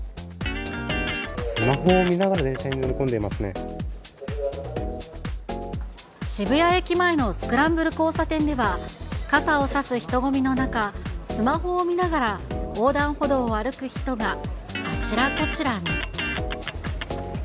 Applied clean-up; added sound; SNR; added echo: none; Electric guitar; 7 dB; none.